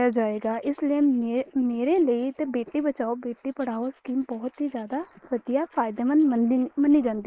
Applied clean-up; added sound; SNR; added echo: neural mask model Resemble Enhance denoiser.